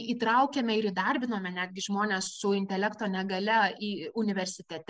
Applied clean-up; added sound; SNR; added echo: none; none; none; none.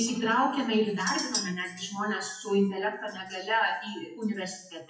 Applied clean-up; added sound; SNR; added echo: classical method WPE with log-MMSE.